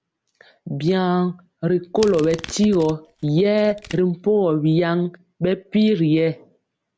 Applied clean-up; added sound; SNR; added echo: none; Domestic sounds, home sounds; 18 dB; none.